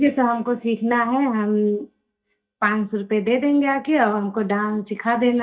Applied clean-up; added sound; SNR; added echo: neural mask model DeepFilterNet 3.